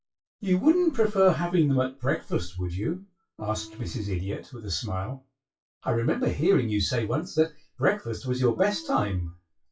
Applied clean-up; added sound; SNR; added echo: classical method WPE with log-MMSE.